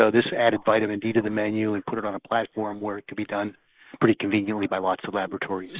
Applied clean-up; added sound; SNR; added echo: neural mask model Resemble Enhance denoiser.